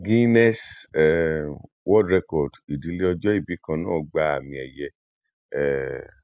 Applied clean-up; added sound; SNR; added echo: none; none; none; none.